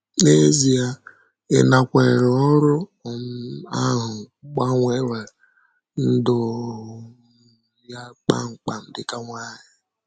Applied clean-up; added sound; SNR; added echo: none; none; none; none.